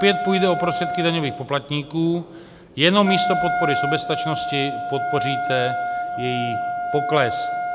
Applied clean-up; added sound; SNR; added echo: none; Wind instrument, woodwind instrument; 3 dB; none.